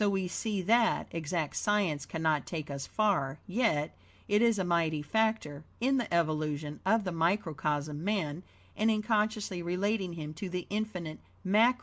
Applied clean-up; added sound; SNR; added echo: none; none; none; none.